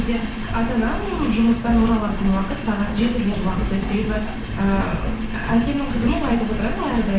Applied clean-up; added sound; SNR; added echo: none; Engine; 4 dB; reverberation time 0.6 s.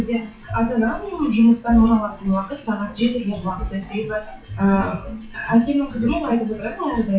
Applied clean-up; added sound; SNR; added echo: classical method WPE with log-MMSE.